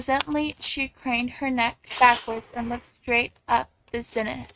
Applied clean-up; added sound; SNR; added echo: neural mask model RNNoise.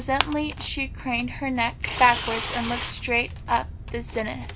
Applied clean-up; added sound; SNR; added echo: none; Tearing; 7 dB; none.